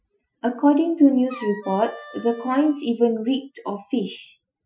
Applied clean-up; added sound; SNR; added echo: classical method Wiener filter.